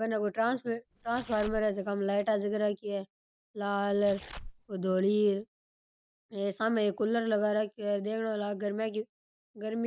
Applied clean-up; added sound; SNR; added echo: none; Tearing; 17 dB; none.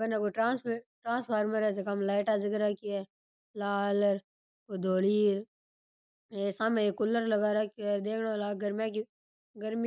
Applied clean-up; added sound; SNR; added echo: none; none; none; none.